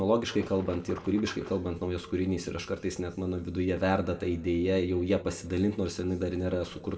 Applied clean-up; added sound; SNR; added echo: none; Water / Splash, splatter; 18 dB; reverberation time 1.6 s.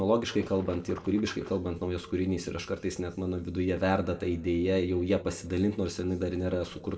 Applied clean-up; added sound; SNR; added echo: neural separator model SepFormer DNS4.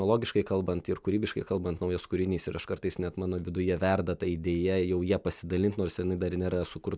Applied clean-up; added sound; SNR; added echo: none; none; none; none.